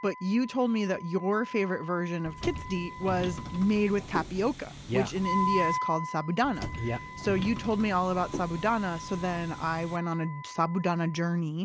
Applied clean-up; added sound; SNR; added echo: none; Subway, metro, underground + Wind instrument, woodwind instrument; 8 dB; none.